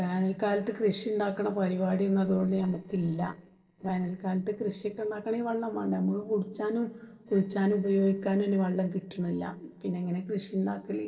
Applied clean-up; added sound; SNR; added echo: neural separator model SepFormer DNS4.